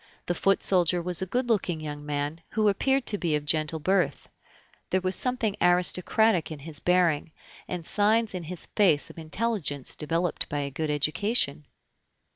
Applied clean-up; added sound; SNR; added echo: none; none; none; none.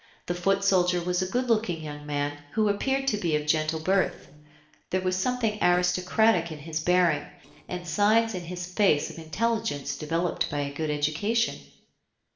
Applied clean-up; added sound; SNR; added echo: neural separator model SepFormer DNS4.